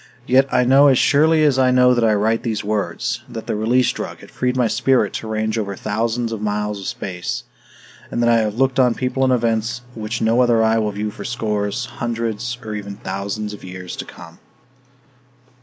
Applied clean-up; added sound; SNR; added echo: none; none; none; none.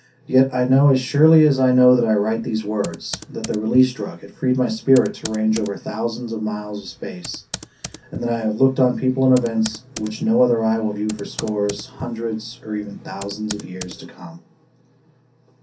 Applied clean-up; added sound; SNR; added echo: none; Computer keyboard; 18 dB; reverberation time 0.3 s.